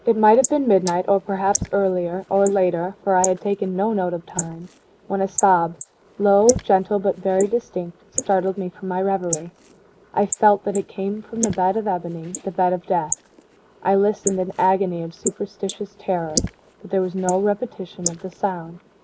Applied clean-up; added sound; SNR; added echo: neural mask model Resemble Enhance denoiser.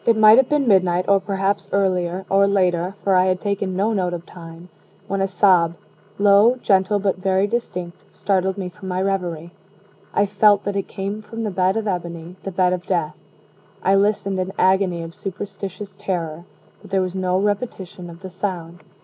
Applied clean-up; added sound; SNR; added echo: none; none; none; none.